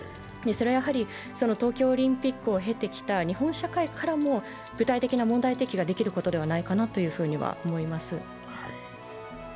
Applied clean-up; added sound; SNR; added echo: none; Bell; 3 dB; none.